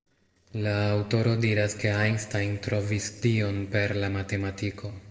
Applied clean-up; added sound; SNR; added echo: neural separator model SepFormer DNS4.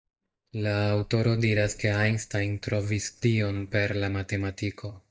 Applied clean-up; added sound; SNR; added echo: neural mask model DeepFilterNet 3.